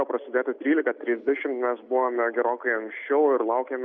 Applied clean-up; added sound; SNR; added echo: none; none; none; none.